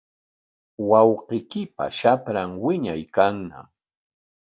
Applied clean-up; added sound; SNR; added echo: none; none; none; none.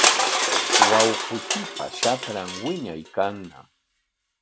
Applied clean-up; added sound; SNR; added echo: none; Crushing; -4 dB; none.